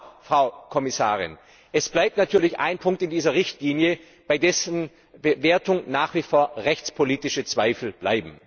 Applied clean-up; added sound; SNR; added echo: none; none; none; none.